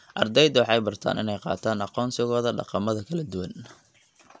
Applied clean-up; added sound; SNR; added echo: none; none; none; none.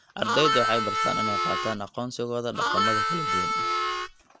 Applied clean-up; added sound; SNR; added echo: none; Harmonica; -4 dB; none.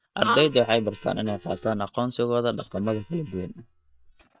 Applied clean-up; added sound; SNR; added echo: neural mask model DeepFilterNet 3.